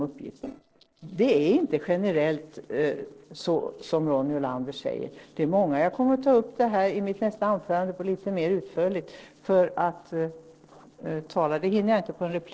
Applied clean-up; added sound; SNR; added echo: neural separator model SepFormer DNS4.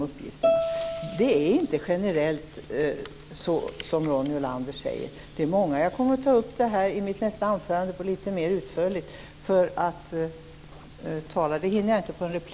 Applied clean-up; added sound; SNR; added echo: none; Bowed string instrument; 2 dB; none.